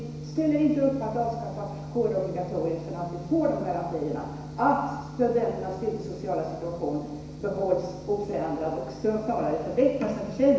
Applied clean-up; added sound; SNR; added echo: none; none; none; reverberation time 1.0 s.